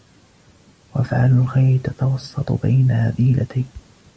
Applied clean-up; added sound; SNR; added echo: none; none; none; none.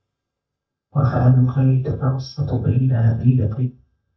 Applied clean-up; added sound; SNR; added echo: neural mask model DeepFilterNet 3.